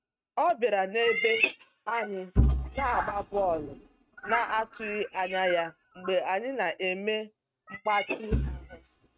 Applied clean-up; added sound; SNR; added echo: neural mask model RNNoise.